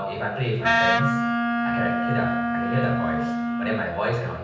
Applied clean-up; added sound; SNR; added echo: none; Wind instrument, woodwind instrument; -4 dB; reverberation time 0.9 s.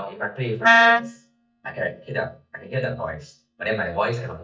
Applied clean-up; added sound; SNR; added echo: neural mask model DeepFilterNet 3.